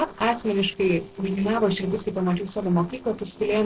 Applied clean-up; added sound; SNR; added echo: neural separator model SepFormer DNS4.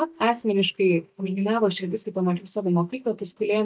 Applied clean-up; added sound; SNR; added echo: neural mask model DeepFilterNet 3.